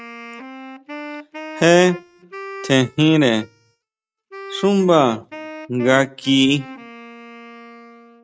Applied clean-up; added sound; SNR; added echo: neural mask model RNNoise.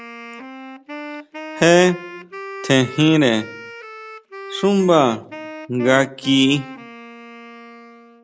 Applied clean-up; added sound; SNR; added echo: none; Wind instrument, woodwind instrument; 15 dB; none.